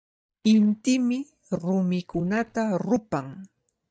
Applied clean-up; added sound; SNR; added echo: neural mask model DeepFilterNet 3.